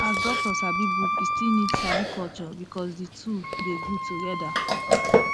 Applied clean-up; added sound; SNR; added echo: none; Chewing, mastication + Wind instrument, woodwind instrument; -5 dB; none.